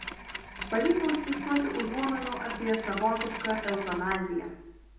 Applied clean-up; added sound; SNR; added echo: none; Mechanisms; 7 dB; reverberation time 0.8 s.